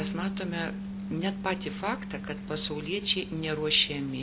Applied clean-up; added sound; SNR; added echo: none; Bass guitar; 6 dB; none.